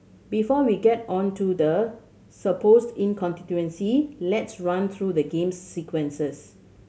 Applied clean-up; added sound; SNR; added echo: none; none; none; none.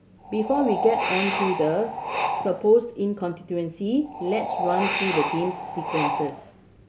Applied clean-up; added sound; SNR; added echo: none; Wind; 3 dB; none.